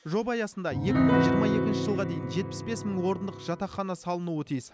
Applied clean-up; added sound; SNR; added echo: none; Piano; -3 dB; none.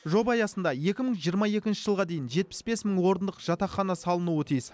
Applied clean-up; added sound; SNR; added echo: none; none; none; none.